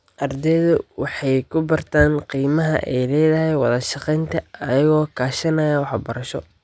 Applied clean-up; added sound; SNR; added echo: none; none; none; none.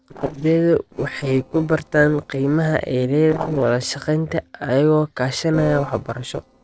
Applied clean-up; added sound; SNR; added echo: neural separator model SepFormer DNS4.